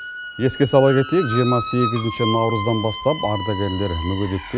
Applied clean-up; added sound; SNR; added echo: none; Squeak; 8 dB; none.